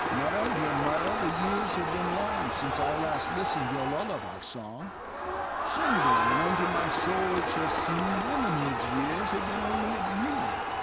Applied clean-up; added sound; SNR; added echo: none; Crowd; -4 dB; none.